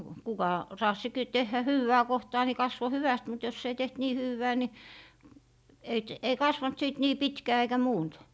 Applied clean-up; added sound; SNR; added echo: none; none; none; none.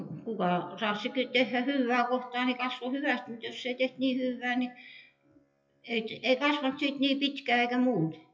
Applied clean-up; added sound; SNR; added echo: classical method WPE with log-MMSE.